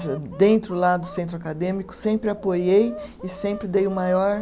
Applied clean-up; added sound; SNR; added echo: none; Chicken, rooster; 17 dB; none.